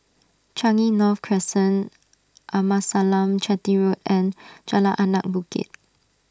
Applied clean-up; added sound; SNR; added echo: none; none; none; none.